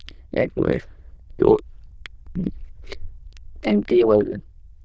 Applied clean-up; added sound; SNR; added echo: neural diffusion model UNIVERSE++.